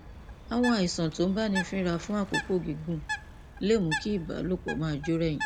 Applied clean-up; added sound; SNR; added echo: none; Bird; 9 dB; none.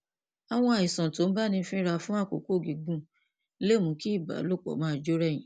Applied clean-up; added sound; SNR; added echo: none; none; none; none.